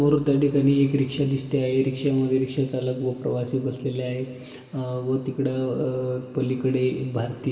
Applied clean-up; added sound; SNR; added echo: none; none; none; reverberation time 2.0 s.